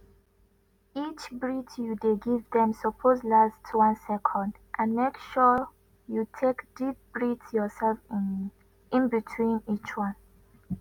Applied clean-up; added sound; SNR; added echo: none; none; none; none.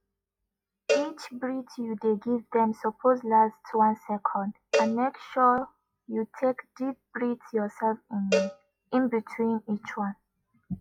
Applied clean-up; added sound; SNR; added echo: classical method log-MMSE.